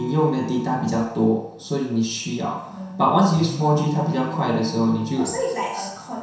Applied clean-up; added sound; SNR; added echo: none; Alarm; 13 dB; reverberation time 0.7 s.